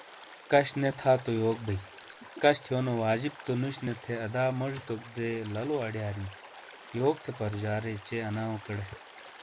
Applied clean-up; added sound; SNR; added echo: none; Stream; 18 dB; none.